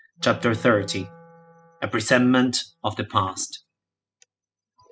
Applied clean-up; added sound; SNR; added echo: classical method spectral subtraction.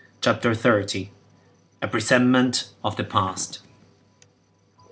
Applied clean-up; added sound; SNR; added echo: none; none; none; none.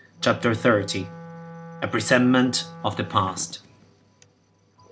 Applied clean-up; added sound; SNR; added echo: none; Wind instrument, woodwind instrument; 17 dB; none.